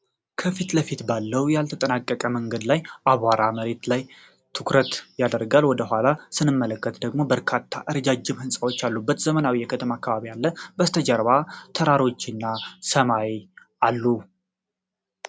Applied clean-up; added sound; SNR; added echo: none; none; none; none.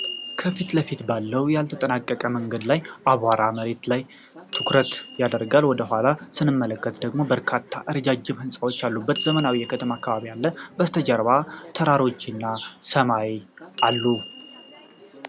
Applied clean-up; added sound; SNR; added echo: none; Door / Bell; 12 dB; none.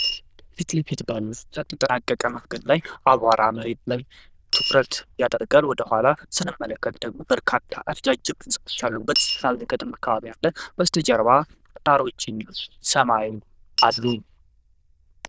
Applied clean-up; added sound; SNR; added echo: neural diffusion model UNIVERSE++.